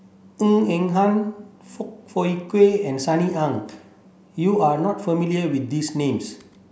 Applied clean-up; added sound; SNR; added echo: none; none; none; none.